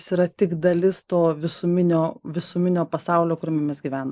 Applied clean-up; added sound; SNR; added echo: neural mask model Resemble Enhance denoiser.